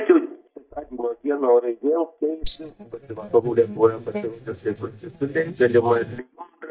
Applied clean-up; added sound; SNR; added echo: neural mask model DeepFilterNet 3.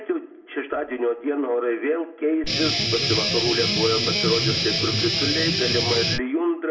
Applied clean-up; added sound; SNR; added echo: none; Guitar; -2 dB; reverberation time 0.4 s.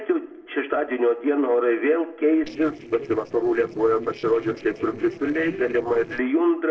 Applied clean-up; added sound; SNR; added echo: neural separator model SepFormer DNS4.